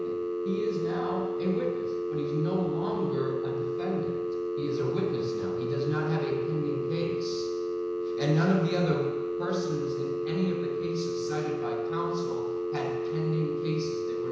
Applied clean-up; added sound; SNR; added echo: none; Telephone; -1 dB; reverberation time 1.0 s.